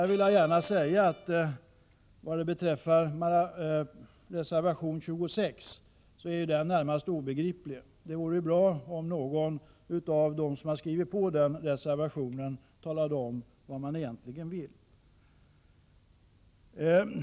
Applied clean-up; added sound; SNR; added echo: none; Bowed string instrument; 15 dB; none.